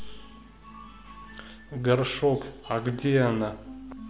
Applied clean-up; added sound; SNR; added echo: none; none; none; none.